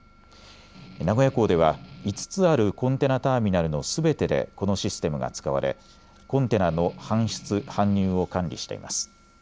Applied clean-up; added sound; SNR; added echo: none; Strum; 19 dB; none.